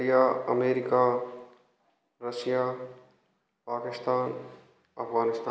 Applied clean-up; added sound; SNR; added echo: none; none; none; none.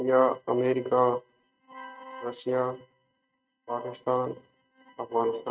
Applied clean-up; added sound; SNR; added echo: neural mask model RNNoise.